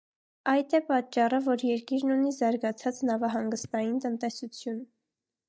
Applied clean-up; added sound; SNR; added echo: neural mask model DeepFilterNet 3.